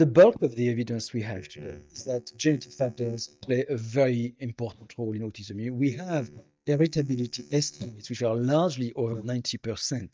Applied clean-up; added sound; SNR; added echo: neural mask model DeepFilterNet 3.